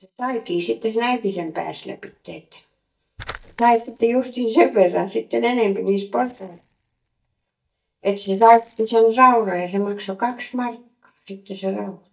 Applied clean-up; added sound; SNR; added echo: neural mask model DeepFilterNet 3.